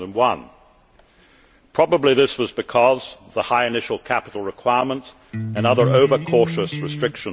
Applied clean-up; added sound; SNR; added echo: none; Electric guitar; 5 dB; none.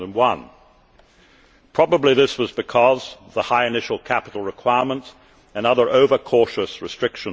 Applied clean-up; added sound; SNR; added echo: none; none; none; none.